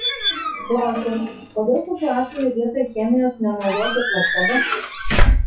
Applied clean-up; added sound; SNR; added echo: classical method WPE with log-MMSE.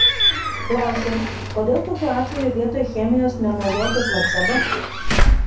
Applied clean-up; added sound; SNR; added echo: none; Squeak / Slam / Alarm / Wood; -2 dB; reverberation time 0.5 s.